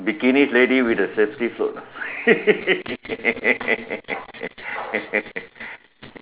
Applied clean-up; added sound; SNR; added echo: none; none; none; none.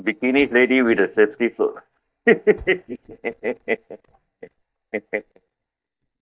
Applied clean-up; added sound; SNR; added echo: neural mask model DeepFilterNet 3.